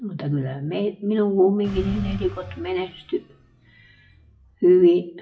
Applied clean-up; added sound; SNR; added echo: classical method WPE with log-MMSE.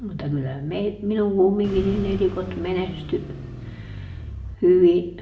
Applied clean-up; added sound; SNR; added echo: none; Car; 10 dB; reverberation time 0.6 s.